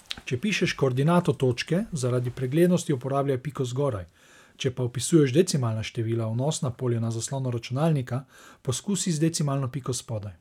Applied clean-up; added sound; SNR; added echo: none; none; none; none.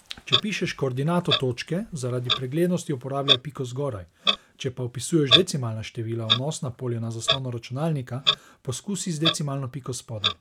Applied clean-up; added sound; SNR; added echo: none; Clock; 1 dB; none.